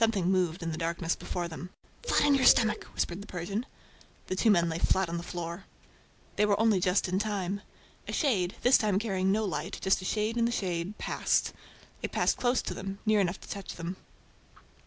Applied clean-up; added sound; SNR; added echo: none; Bird; 12 dB; none.